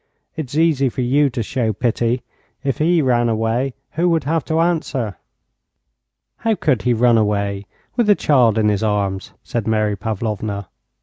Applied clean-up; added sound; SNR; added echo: none; none; none; none.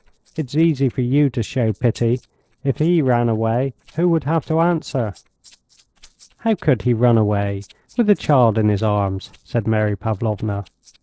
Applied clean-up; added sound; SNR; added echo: neural separator model SepFormer DNS4.